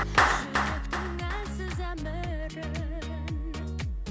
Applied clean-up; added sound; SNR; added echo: none; Clapping; 1 dB; none.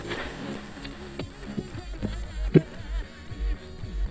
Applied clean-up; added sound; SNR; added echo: neural mask model DeepFilterNet 3.